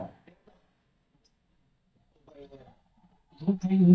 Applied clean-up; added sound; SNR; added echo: neural mask model DeepFilterNet 3.